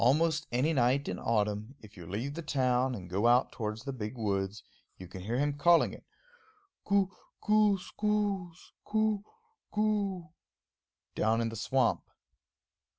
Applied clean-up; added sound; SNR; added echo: none; none; none; none.